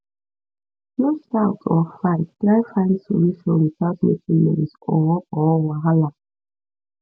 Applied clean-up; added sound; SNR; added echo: none; none; none; none.